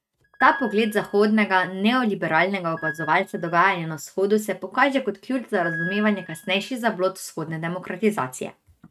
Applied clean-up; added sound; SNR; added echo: neural mask model RNNoise.